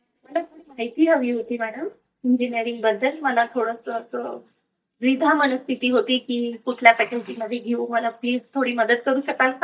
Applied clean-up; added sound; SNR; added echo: neural mask model DeepFilterNet 3.